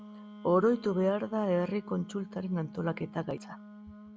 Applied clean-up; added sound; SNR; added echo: none; Wind instrument, woodwind instrument; 16 dB; none.